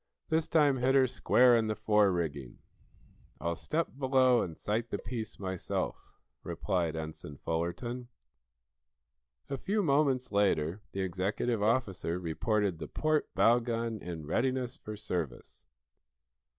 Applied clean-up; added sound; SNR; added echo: neural mask model DeepFilterNet 3.